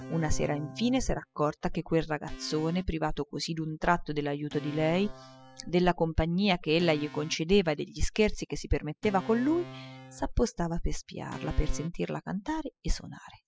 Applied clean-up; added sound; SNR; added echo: classical method spectral subtraction.